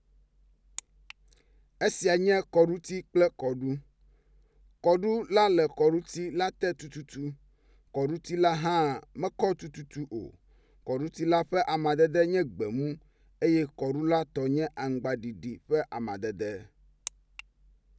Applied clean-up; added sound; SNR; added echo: none; none; none; none.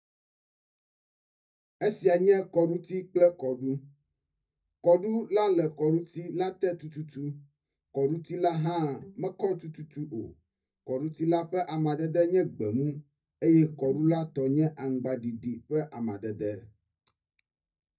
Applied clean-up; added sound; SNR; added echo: neural mask model DeepFilterNet 3.